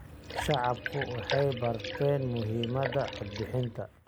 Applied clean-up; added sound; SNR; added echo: none; Liquid; 7 dB; none.